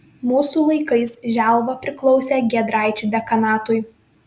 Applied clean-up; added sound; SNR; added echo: none; none; none; none.